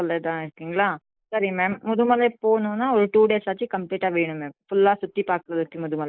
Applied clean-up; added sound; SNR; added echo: neural mask model Resemble Enhance denoiser.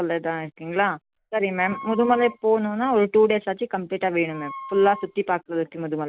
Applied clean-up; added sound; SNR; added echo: none; Wind instrument, woodwind instrument; 16 dB; none.